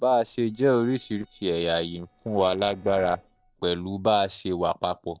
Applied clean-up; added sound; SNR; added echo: neural separator model SepFormer DNS4.